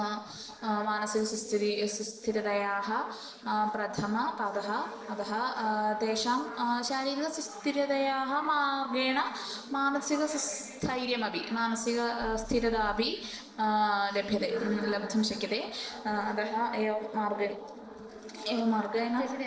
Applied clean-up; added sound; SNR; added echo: neural separator model SepFormer DNS4.